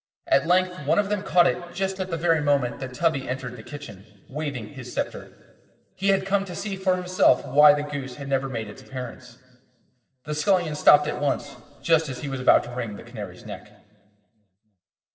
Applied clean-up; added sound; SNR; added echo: neural separator model SepFormer DNS4.